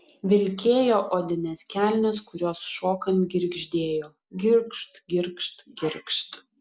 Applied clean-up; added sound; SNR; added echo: none; none; none; none.